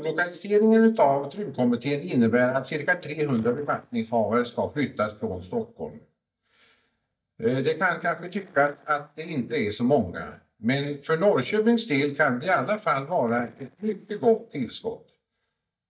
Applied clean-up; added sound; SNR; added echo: neural mask model DeepFilterNet 3.